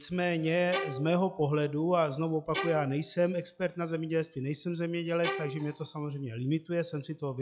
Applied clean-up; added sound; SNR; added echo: classical method log-MMSE.